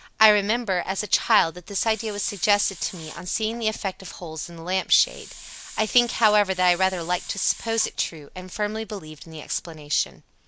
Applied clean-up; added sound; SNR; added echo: none; Hiss; 16 dB; none.